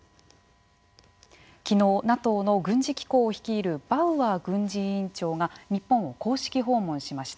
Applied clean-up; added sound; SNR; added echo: none; none; none; none.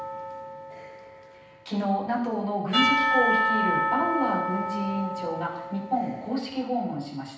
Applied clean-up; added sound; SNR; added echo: none; Church bell / Percussion; 0 dB; reverberation time 0.9 s.